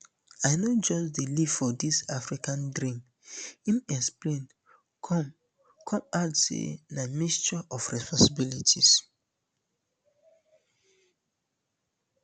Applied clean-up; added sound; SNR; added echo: none; none; none; none.